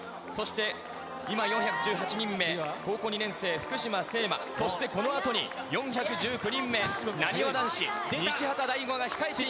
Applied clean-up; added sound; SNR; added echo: none; none; none; none.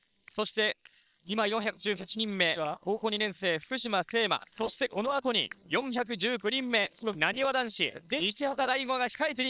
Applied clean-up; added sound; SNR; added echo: neural separator model SepFormer WHAM!.